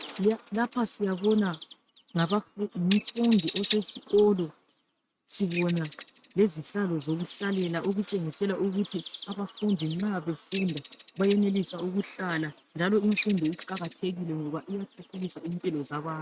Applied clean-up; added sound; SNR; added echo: neural mask model RNNoise.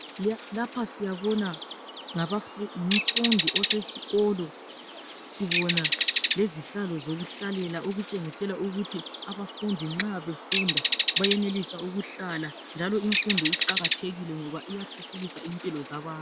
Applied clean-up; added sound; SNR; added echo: none; Bird; 1 dB; none.